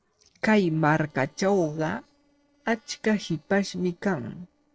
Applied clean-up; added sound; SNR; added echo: neural separator model SepFormer DNS4.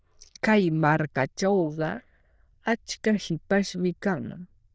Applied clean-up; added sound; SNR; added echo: neural diffusion model UNIVERSE++.